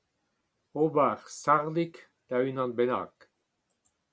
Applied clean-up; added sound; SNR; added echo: none; none; none; none.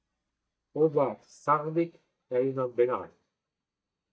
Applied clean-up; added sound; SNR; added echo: neural mask model DeepFilterNet 3.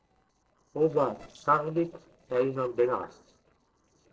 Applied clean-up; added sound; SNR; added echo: neural separator model SepFormer DNS4.